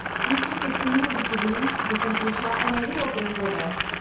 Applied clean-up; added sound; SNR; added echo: none; Boiling; -1 dB; reverberation time 0.7 s.